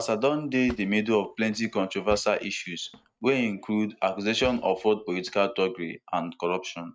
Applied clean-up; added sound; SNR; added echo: neural mask model RNNoise.